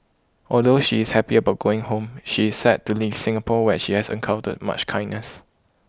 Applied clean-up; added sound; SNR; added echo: none; none; none; none.